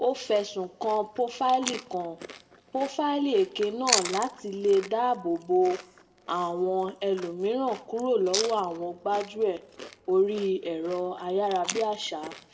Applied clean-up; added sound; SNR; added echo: none; Chewing, mastication; 11 dB; reverberation time 0.9 s.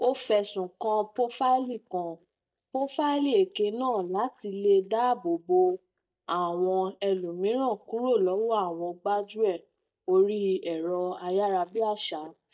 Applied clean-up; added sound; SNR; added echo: neural mask model DeepFilterNet 3.